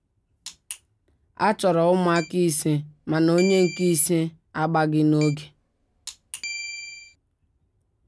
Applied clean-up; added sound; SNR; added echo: none; Keyboard (musical); 14 dB; none.